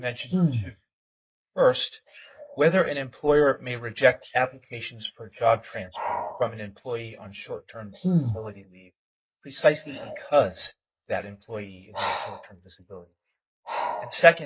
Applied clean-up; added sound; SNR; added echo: neural mask model Resemble Enhance denoiser.